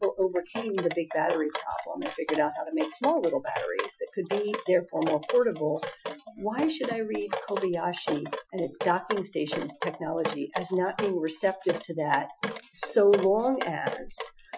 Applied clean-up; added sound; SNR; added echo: classical method Wiener filter.